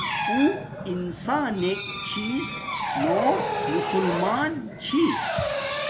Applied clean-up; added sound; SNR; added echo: none; Drill; 0 dB; none.